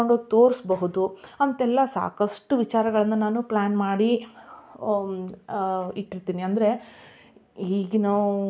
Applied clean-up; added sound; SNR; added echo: none; none; none; none.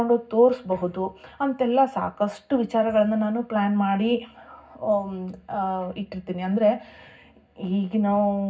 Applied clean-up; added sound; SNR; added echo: none; none; none; reverberation time 0.4 s.